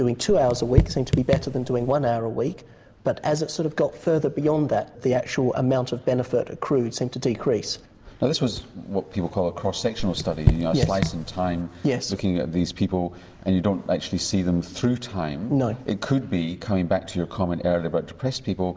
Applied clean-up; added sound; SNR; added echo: none; Raindrop / Drip; 1 dB; none.